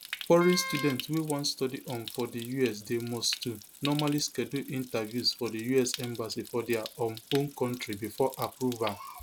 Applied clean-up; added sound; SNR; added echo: none; Stream + Wind instrument, woodwind instrument; 12 dB; none.